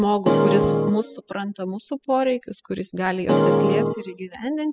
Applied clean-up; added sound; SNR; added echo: classical method spectral subtraction.